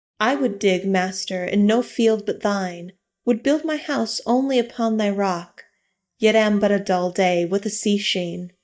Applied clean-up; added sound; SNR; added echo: neural mask model DeepFilterNet 3.